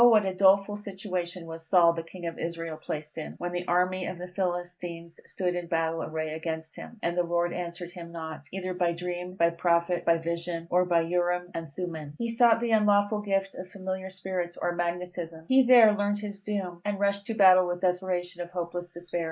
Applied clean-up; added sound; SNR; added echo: neural mask model Resemble Enhance denoiser.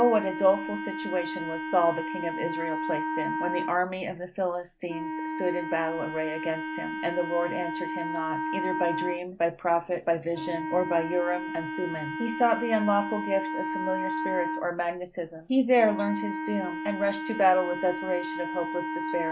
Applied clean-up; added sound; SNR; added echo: none; Wind instrument, woodwind instrument; 5 dB; none.